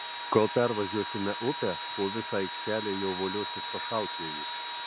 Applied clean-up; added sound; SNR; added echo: none; Engine / Drill; 3 dB; none.